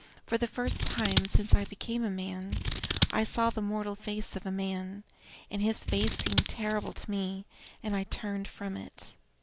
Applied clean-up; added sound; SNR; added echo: none; Scissors; -1 dB; none.